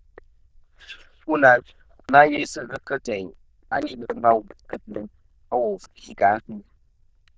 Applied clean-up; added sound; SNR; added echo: neural diffusion model UNIVERSE++.